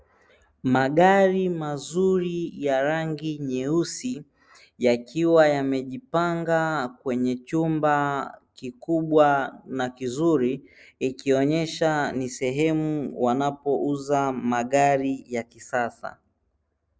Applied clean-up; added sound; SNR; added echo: none; none; none; none.